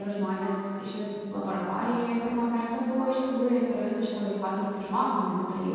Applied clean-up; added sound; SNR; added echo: none; Bell; 17 dB; reverberation time 2.1 s.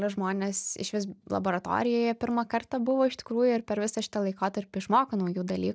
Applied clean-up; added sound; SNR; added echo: none; none; none; none.